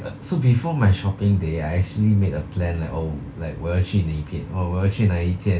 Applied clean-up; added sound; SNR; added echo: none; none; none; none.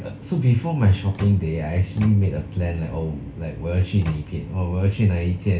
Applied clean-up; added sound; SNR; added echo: none; Microwave oven; 15 dB; reverberation time 1.6 s.